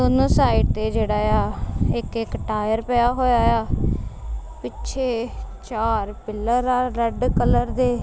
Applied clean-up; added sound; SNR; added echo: none; none; none; none.